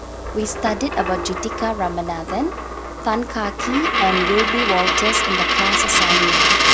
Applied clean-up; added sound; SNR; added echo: none; Coin (dropping); -3 dB; none.